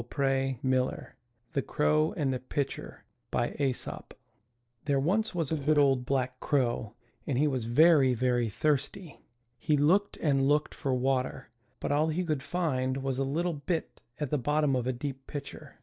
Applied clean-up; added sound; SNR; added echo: neural separator model SepFormer DNS4.